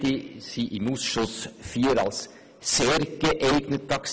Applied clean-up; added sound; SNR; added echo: none; none; none; none.